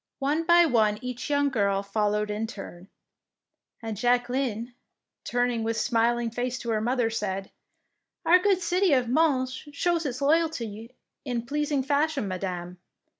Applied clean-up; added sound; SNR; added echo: none; none; none; none.